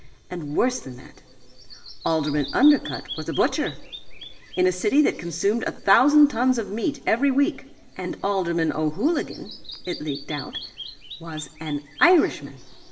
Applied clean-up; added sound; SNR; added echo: none; Bird vocalization, bird call, bird song; 18 dB; reverberation time 1.3 s.